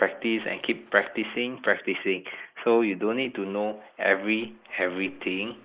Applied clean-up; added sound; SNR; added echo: neural mask model Resemble Enhance denoiser.